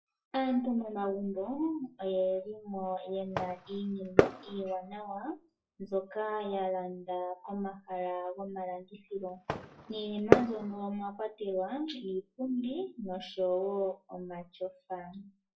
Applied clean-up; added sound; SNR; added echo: classical method WPE with log-MMSE.